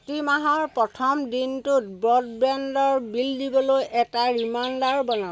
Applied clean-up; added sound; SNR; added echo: none; none; none; none.